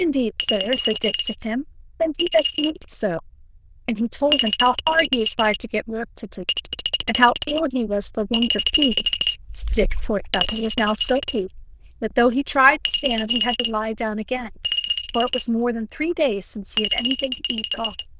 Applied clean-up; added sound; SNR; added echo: neural diffusion model UNIVERSE++.